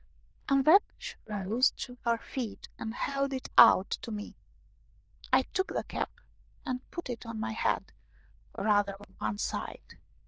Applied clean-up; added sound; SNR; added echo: neural diffusion model UNIVERSE++.